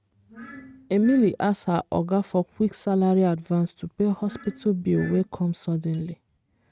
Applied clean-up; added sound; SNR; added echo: neural mask model RNNoise.